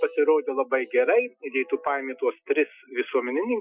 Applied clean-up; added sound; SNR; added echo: classical method Wiener filter.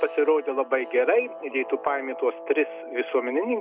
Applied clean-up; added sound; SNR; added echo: none; Guitar; 13 dB; none.